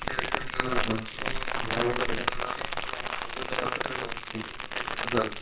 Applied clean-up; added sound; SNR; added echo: neural separator model SepFormer WHAMR!.